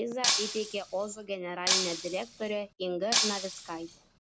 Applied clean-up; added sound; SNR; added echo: none; Shatter; -3 dB; none.